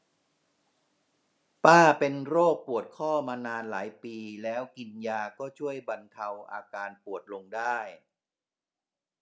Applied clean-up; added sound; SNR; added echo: none; none; none; none.